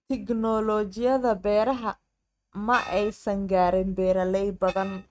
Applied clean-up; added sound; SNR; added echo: neural mask model RNNoise.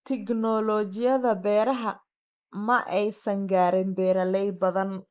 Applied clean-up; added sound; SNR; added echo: neural mask model Resemble Enhance denoiser.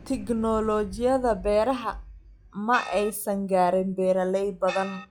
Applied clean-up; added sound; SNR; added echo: classical method log-MMSE.